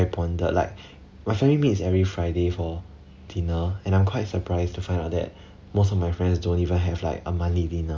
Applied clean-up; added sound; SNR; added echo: none; none; none; none.